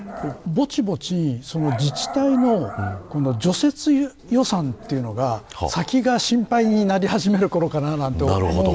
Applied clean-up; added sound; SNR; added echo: none; Growling; 17 dB; none.